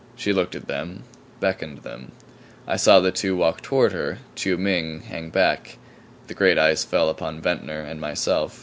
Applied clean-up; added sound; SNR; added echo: none; none; none; none.